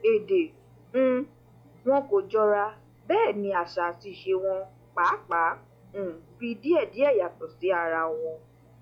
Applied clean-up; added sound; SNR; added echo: classical method log-MMSE.